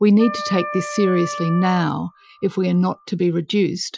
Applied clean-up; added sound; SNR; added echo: classical method Wiener filter.